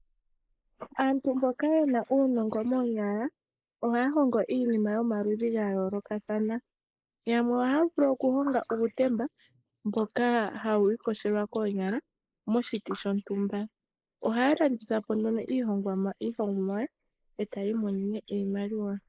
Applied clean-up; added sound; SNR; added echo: neural mask model Resemble Enhance denoiser.